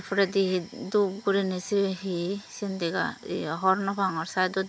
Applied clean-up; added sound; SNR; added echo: none; none; none; none.